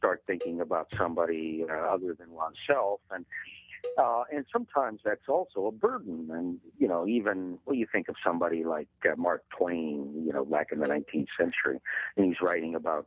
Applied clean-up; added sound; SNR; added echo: none; Cowbell; 15 dB; none.